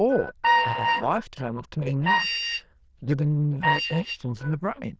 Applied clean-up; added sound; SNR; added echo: neural diffusion model UNIVERSE++.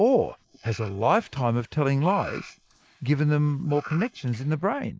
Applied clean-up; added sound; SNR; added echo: neural mask model Resemble Enhance denoiser.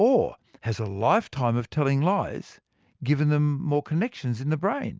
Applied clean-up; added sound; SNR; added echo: none; none; none; none.